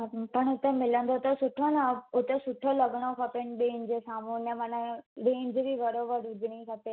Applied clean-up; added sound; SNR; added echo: none; none; none; none.